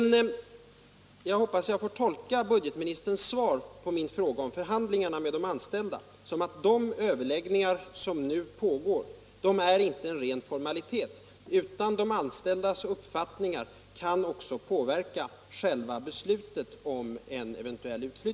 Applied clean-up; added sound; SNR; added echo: none; none; none; none.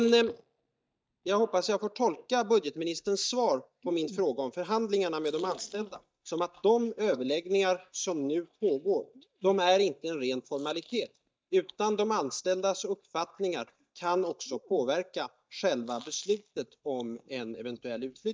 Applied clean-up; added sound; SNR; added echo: neural mask model DeepFilterNet 3.